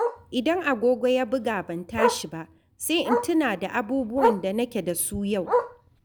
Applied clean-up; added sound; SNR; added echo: none; Bark; 4 dB; none.